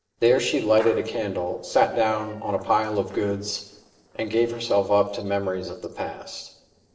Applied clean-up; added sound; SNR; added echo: neural separator model SepFormer DNS4.